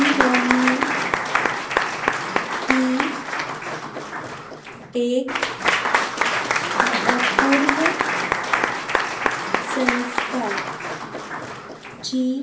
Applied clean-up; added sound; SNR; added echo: none; Applause / Crowd; -4 dB; reverberation time 0.3 s.